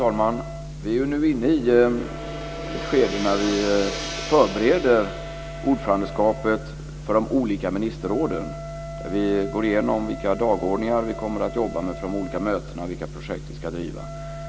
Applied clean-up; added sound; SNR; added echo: none; Gong + Wind instrument, woodwind instrument; 13 dB; none.